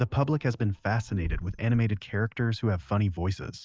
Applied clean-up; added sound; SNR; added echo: neural mask model DeepFilterNet 3.